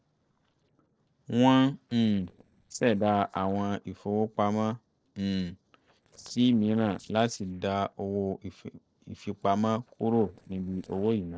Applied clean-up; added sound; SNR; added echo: neural separator model SepFormer DNS4.